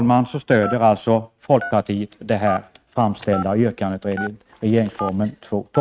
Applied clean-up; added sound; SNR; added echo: neural mask model RNNoise.